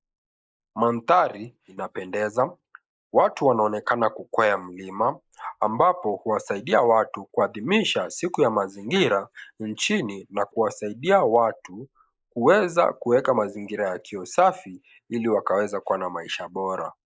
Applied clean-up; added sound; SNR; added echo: neural mask model Resemble Enhance denoiser.